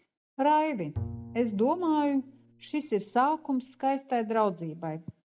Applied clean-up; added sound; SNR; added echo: none; Bowed string instrument; 15 dB; none.